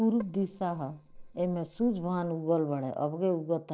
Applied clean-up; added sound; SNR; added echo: neural separator model SepFormer DNS4.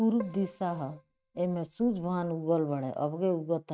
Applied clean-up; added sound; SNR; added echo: neural mask model RNNoise.